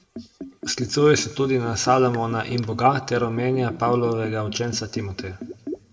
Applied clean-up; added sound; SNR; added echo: none; Liquid; 13 dB; reverberation time 1.3 s.